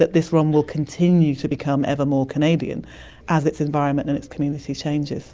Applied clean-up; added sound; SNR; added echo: none; none; none; none.